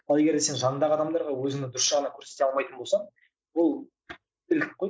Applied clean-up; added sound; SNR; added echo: none; none; none; none.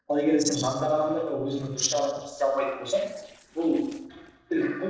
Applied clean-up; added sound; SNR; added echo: neural separator model SepFormer DNS4.